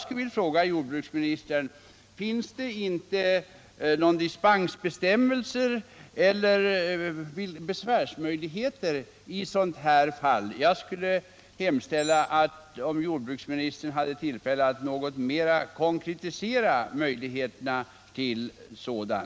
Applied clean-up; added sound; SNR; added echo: none; Animal; 20 dB; none.